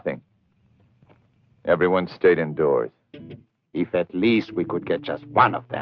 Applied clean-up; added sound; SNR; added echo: neural mask model RNNoise.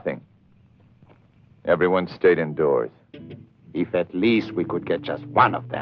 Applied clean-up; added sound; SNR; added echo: none; Guitar; 17 dB; none.